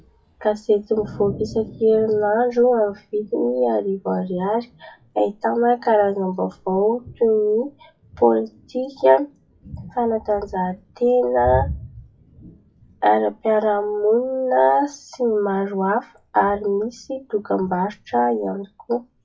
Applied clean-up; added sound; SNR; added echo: classical method WPE with log-MMSE.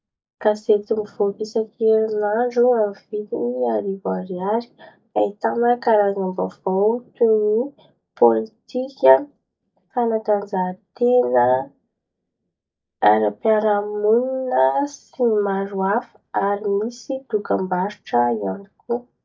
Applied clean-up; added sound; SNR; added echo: neural mask model DeepFilterNet 3.